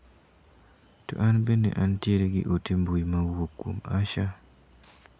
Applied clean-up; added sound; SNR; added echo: none; none; none; none.